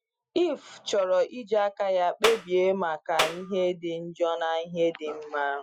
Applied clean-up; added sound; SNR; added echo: classical method Wiener filter.